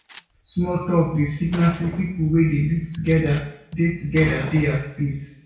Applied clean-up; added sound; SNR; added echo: none; Gunshot, gunfire; 20 dB; reverberation time 0.6 s.